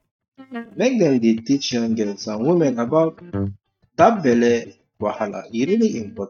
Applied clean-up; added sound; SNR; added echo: neural mask model DeepFilterNet 3.